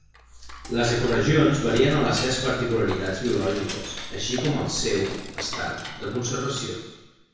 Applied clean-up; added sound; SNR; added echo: none; Cutlery, silverware / Dishes, pots, and pans; 11 dB; reverberation time 1.1 s.